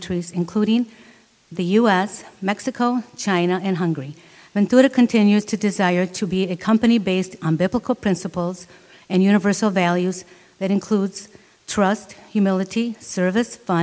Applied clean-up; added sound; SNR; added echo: none; none; none; none.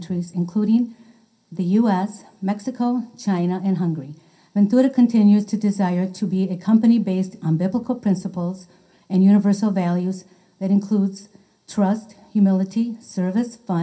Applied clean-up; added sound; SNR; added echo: none; none; none; reverberation time 0.3 s.